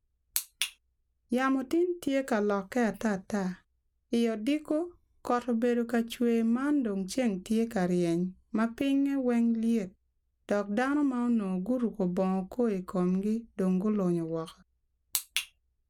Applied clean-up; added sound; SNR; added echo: none; none; none; none.